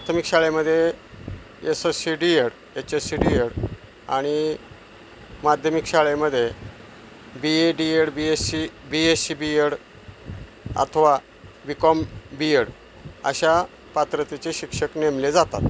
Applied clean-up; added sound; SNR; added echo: none; none; none; none.